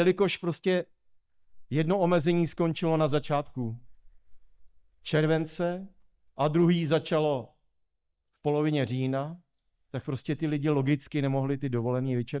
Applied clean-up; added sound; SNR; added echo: neural mask model DeepFilterNet 3.